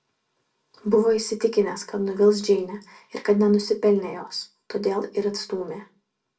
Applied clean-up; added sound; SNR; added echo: none; none; none; reverberation time 0.2 s.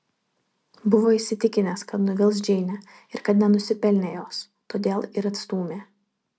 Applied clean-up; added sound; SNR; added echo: none; none; none; none.